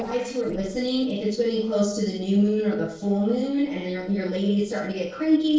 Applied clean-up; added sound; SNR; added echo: neural separator model SepFormer DNS4.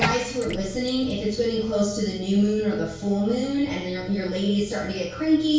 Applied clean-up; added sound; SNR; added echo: none; Bathtub (filling or washing); 13 dB; reverberation time 0.6 s.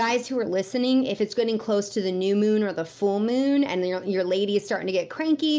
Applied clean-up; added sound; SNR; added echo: none; none; none; none.